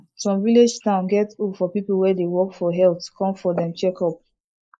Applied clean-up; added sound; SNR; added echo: neural mask model Resemble Enhance denoiser.